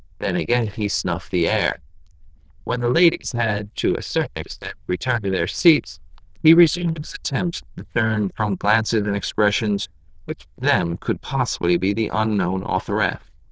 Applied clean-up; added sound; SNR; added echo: neural diffusion model UNIVERSE++.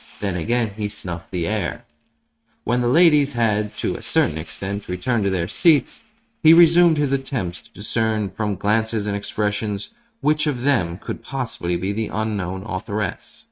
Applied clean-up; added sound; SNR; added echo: neural mask model RNNoise.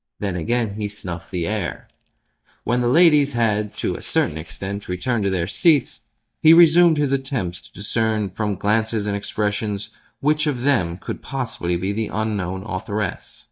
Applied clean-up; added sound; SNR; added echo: neural mask model DeepFilterNet 3.